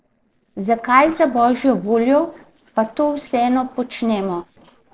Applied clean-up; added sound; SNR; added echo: neural separator model SepFormer DNS4.